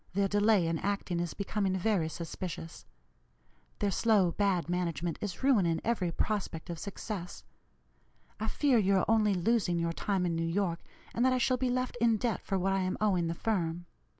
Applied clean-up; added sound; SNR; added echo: none; none; none; none.